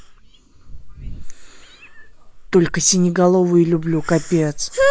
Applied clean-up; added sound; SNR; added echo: neural mask model Resemble Enhance denoiser.